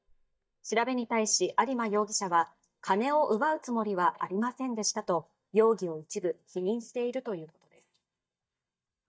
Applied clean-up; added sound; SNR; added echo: neural mask model DeepFilterNet 3.